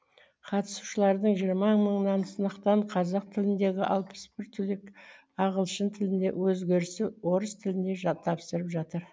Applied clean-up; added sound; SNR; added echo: none; none; none; none.